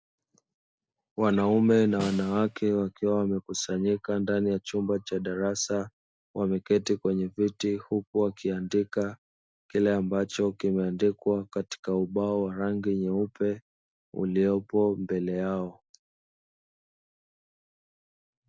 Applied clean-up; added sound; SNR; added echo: none; Snare drum; 15 dB; none.